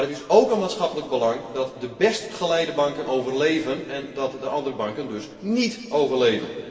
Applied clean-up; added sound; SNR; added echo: none; none; none; reverberation time 2.3 s.